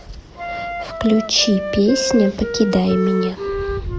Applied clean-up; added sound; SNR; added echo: none; Wind instrument, woodwind instrument; 6 dB; none.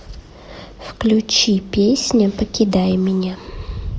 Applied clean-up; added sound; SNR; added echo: none; none; none; none.